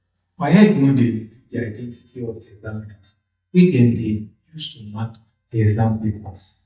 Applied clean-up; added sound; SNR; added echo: neural mask model DeepFilterNet 3.